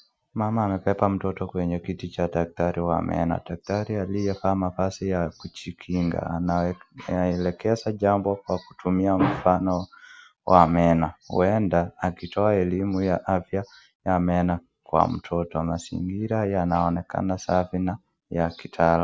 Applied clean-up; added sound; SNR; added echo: none; none; none; none.